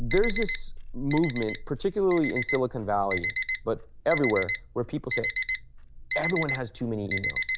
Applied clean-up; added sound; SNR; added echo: none; Alarm; 3 dB; none.